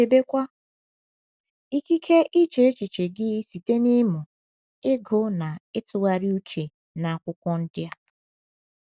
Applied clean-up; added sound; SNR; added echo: none; none; none; none.